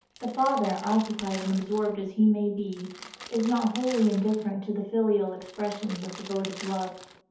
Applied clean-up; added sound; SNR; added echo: none; Crackle; 16 dB; reverberation time 0.6 s.